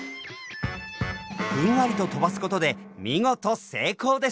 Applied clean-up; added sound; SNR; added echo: none; none; none; none.